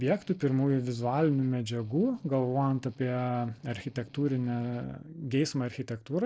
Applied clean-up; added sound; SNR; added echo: neural separator model SepFormer DNS4.